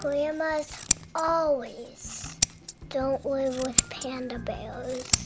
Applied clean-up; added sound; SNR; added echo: none; Scissors; 2 dB; none.